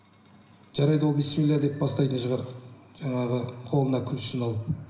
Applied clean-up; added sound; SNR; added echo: none; none; none; none.